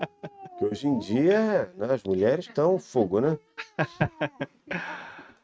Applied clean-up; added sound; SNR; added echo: neural mask model RNNoise.